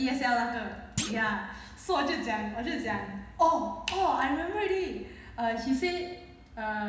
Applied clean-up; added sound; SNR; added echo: none; Thump, thud; 9 dB; reverberation time 1.0 s.